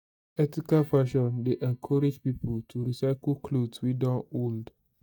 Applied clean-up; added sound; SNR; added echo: neural mask model DeepFilterNet 3.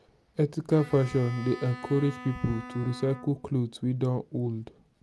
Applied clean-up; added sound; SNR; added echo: none; Bowed string instrument; 16 dB; none.